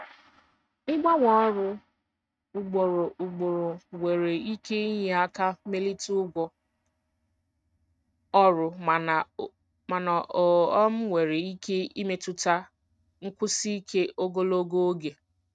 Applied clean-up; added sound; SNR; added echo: neural mask model RNNoise.